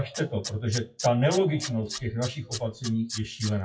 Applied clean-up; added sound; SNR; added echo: classical method WPE with log-MMSE.